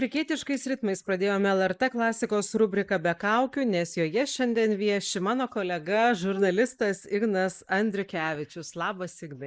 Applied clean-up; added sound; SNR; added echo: neural mask model Resemble Enhance denoiser.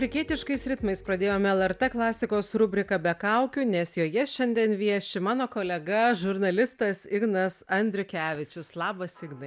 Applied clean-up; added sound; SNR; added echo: none; none; none; none.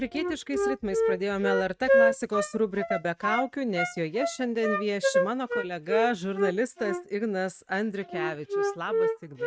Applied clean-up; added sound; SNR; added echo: neural mask model RNNoise.